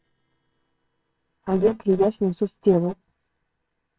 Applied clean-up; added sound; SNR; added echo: neural separator model SepFormer WHAMR!.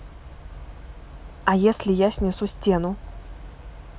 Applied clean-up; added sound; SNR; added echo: none; none; none; none.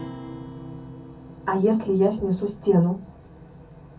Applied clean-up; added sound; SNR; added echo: none; Acoustic guitar; 17 dB; reverberation time 0.3 s.